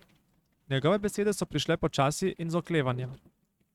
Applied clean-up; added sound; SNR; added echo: neural mask model RNNoise.